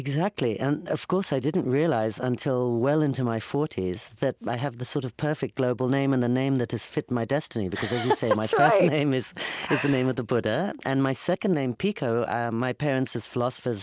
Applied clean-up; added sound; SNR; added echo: none; none; none; none.